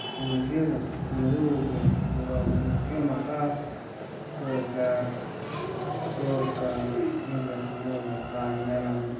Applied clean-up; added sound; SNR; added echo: none; Traffic noise, roadway noise; 9 dB; reverberation time 0.9 s.